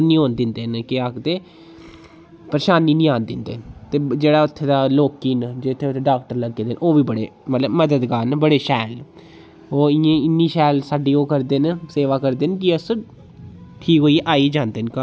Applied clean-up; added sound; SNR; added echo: none; none; none; none.